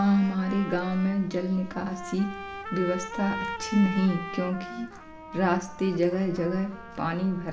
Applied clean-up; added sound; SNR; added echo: none; Trumpet; 12 dB; reverberation time 1.6 s.